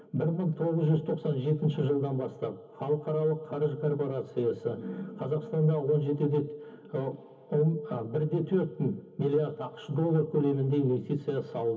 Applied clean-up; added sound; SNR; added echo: none; none; none; reverberation time 0.3 s.